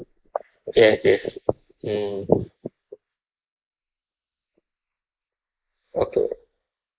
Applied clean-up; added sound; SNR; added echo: neural mask model Resemble Enhance denoiser.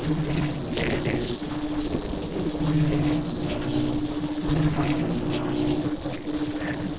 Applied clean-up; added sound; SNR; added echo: neural separator model SepFormer DNS4.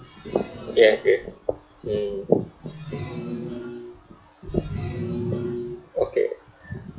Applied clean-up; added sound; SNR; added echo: classical method log-MMSE.